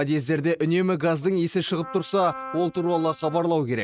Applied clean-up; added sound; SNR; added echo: neural mask model RNNoise.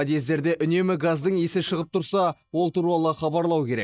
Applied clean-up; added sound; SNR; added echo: neural mask model DeepFilterNet 3.